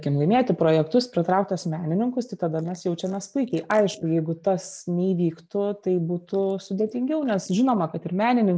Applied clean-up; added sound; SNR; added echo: neural mask model Resemble Enhance denoiser.